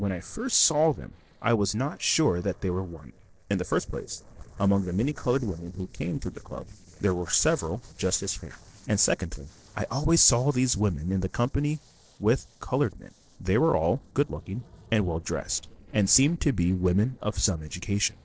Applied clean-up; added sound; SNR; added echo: neural separator model SepFormer DNS4.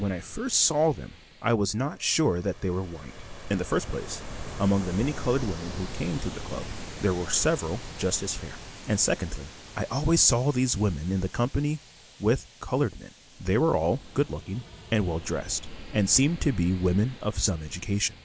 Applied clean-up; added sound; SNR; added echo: none; Ocean; 13 dB; none.